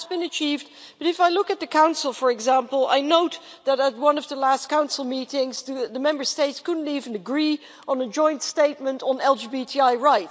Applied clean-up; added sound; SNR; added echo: none; none; none; none.